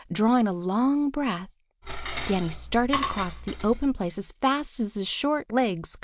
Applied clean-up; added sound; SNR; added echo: none; Cutlery, silverware / Dishes, pots, and pans; 7 dB; none.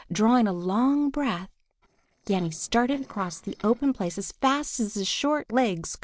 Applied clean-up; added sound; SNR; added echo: neural separator model SepFormer DNS4.